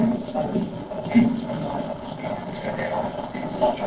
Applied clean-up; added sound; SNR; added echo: neural separator model SepFormer DNS4.